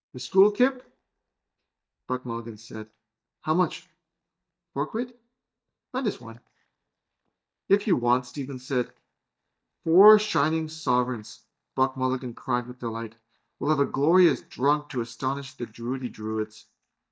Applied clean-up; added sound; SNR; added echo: neural mask model DeepFilterNet 3.